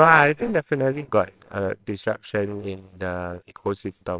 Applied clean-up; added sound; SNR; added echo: neural separator model SepFormer WHAMR!.